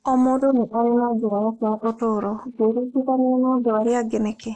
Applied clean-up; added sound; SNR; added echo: neural mask model Resemble Enhance denoiser.